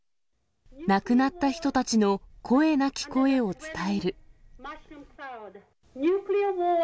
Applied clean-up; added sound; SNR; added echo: none; none; none; none.